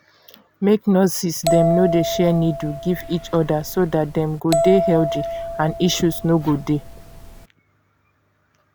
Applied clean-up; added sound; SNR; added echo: none; Bell; 4 dB; none.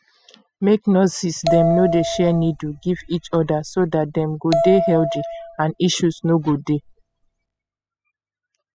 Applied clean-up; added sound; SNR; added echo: classical method spectral subtraction.